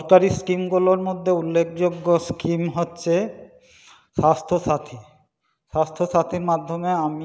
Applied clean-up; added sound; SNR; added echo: none; none; none; none.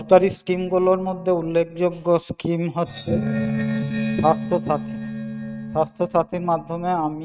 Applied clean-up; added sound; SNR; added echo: neural mask model RNNoise.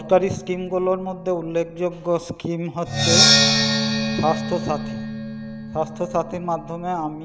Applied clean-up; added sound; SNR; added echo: none; Percussion; -1 dB; none.